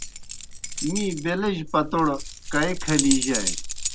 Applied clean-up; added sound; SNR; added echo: none; Keys jangling; 3 dB; none.